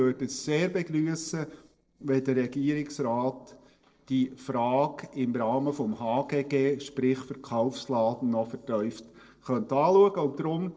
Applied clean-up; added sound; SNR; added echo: neural separator model SepFormer DNS4.